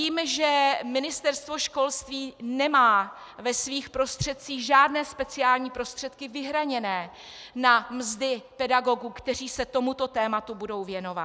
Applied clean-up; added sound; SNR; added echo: none; none; none; none.